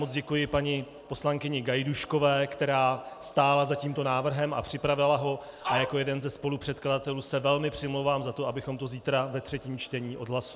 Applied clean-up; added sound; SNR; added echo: none; Dog; 3 dB; none.